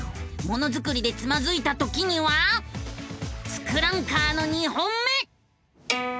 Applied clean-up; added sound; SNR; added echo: none; none; none; none.